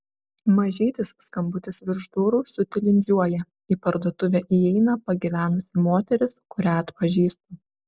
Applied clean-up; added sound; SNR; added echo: none; none; none; none.